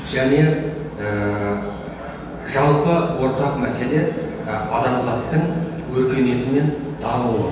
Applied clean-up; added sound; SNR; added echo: none; none; none; reverberation time 1.2 s.